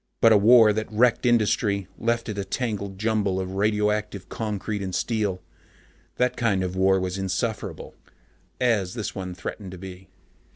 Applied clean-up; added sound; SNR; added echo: none; none; none; none.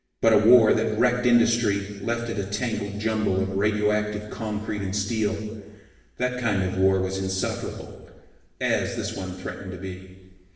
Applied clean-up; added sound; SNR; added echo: none; none; none; reverberation time 1.2 s.